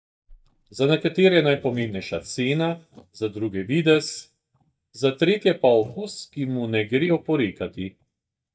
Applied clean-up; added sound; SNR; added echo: neural mask model DeepFilterNet 3.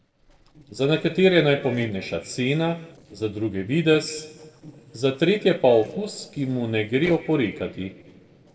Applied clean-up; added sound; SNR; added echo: neural separator model SepFormer DNS4.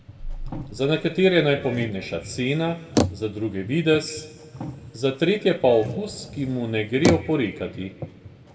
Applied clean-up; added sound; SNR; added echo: none; Bicycle; 8 dB; reverberation time 1.3 s.